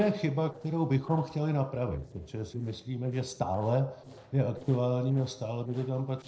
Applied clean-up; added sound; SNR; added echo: neural separator model SepFormer DNS4.